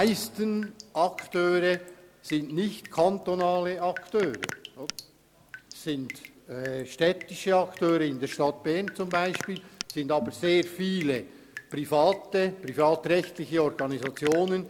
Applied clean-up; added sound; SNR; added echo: none; Drip; 17 dB; none.